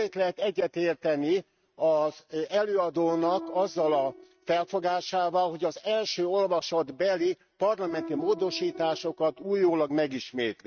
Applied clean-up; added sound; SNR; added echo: neural mask model RNNoise.